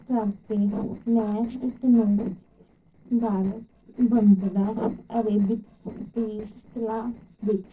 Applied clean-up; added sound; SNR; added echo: neural separator model SepFormer DNS4.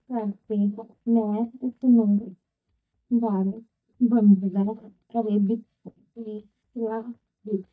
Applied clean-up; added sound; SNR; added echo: neural mask model DeepFilterNet 3.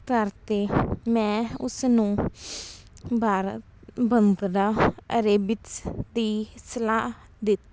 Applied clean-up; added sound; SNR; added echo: none; none; none; none.